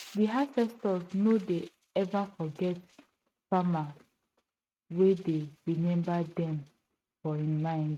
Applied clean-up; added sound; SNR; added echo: neural mask model RNNoise.